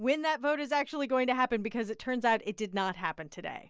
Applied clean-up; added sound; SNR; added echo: none; none; none; none.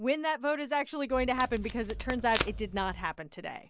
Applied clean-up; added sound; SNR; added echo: none; Packing tape, duct tape; 5 dB; none.